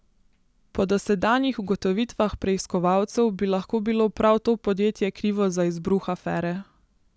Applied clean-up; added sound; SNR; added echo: none; none; none; none.